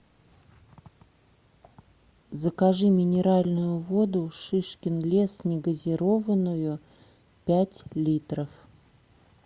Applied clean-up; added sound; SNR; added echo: none; none; none; none.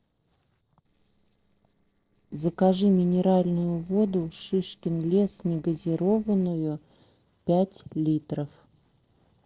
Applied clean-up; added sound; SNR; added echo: neural separator model SepFormer DNS4.